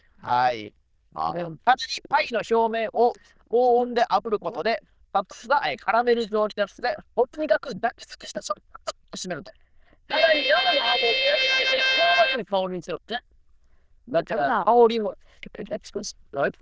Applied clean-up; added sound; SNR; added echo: neural diffusion model UNIVERSE++.